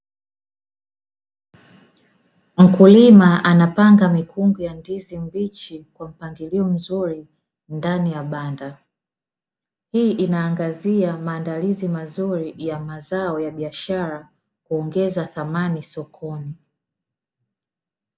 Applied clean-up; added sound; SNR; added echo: none; none; none; none.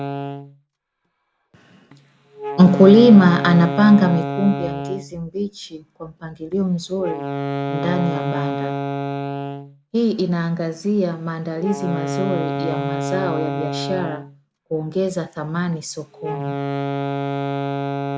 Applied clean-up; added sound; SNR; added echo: none; Wind instrument, woodwind instrument; 7 dB; none.